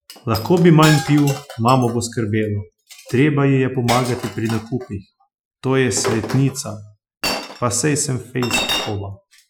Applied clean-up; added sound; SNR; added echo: classical method Wiener filter.